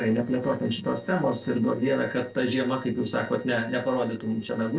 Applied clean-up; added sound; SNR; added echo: neural separator model SepFormer DNS4.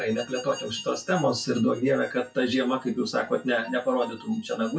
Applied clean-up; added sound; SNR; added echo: classical method WPE with log-MMSE.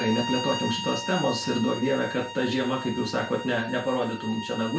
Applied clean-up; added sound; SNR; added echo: none; Bowed string instrument; 8 dB; reverberation time 0.3 s.